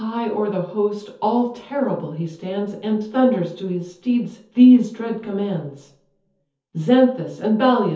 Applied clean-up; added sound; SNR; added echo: none; none; none; reverberation time 0.5 s.